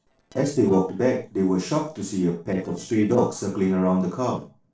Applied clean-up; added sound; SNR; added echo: neural separator model SepFormer DNS4.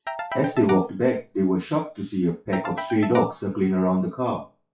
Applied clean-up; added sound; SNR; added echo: classical method WPE with log-MMSE.